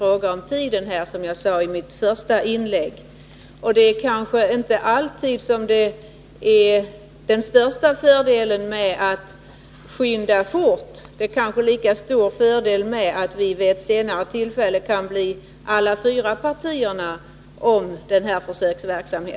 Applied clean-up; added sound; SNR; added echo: none; none; none; none.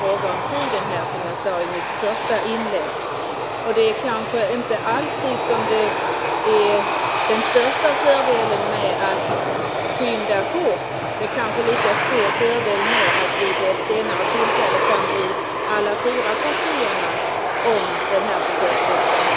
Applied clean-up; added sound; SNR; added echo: none; Aircraft; -1 dB; none.